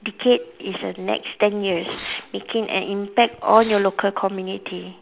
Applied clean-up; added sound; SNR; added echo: none; Fireworks; 18 dB; none.